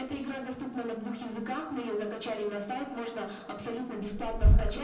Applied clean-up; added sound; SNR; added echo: none; Toilet flush; -4 dB; reverberation time 0.6 s.